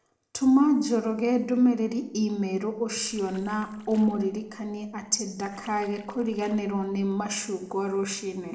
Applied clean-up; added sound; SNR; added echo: neural separator model SepFormer DNS4.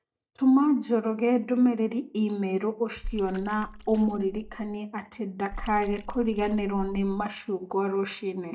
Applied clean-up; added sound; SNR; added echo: neural mask model DeepFilterNet 3.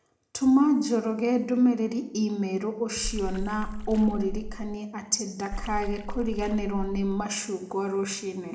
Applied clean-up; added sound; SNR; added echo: none; Water / Splash, splatter; 6 dB; reverberation time 0.7 s.